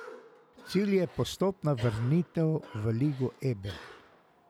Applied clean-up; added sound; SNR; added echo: none; Cough; 19 dB; none.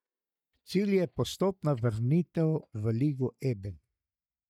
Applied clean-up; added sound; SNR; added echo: neural mask model DeepFilterNet 3.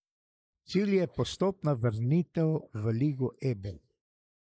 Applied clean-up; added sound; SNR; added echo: neural mask model Resemble Enhance denoiser.